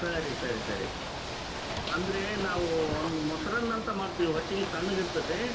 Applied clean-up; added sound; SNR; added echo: none; Ocean / Boat, Water vehicle; 4 dB; reverberation time 1.8 s.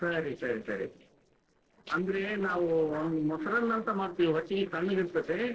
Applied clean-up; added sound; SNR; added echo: neural separator model SepFormer DNS4.